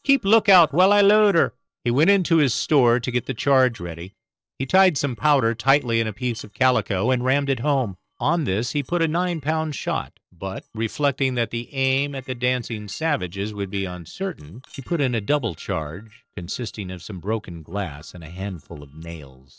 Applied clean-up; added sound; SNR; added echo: neural separator model SepFormer DNS4.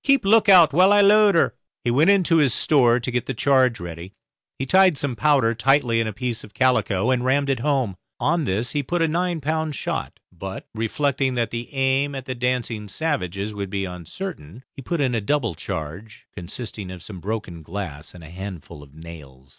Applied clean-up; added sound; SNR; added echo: none; none; none; none.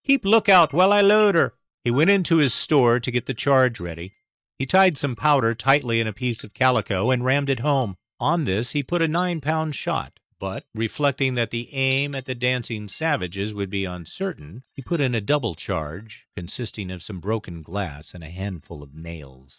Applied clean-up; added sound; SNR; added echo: neural mask model DeepFilterNet 3.